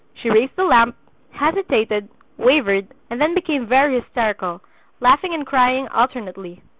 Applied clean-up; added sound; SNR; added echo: none; none; none; none.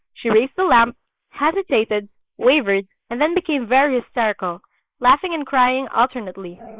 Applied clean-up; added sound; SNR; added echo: neural mask model Resemble Enhance denoiser.